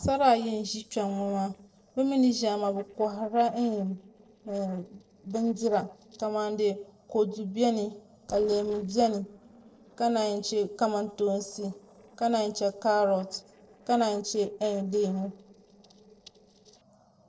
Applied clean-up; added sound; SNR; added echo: neural separator model SepFormer DNS4.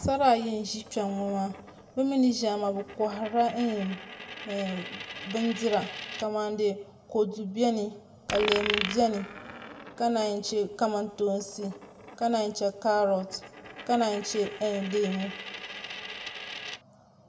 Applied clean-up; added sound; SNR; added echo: none; Coin (dropping); 12 dB; reverberation time 1.0 s.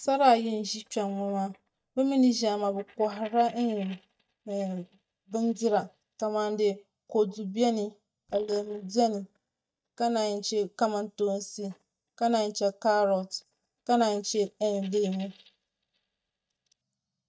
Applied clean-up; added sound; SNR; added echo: neural mask model DeepFilterNet 3.